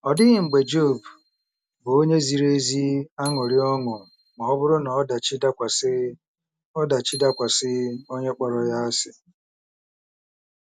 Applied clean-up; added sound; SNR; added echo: none; Bicycle bell; 19 dB; none.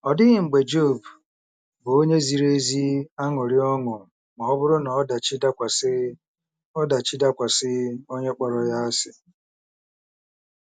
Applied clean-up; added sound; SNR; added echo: none; none; none; none.